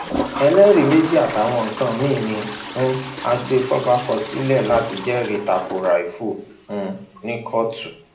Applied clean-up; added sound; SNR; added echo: none; Toilet flush; 12 dB; reverberation time 0.5 s.